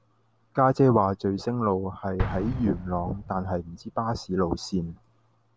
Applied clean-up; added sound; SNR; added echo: none; Explosion; 11 dB; none.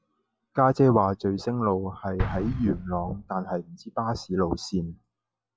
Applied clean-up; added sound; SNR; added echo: classical method log-MMSE.